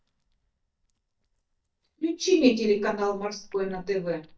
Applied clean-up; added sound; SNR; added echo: neural mask model DeepFilterNet 3.